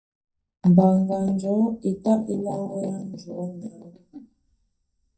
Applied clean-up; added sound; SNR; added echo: neural mask model DeepFilterNet 3.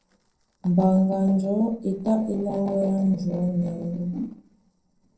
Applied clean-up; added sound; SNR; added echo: neural separator model SepFormer DNS4.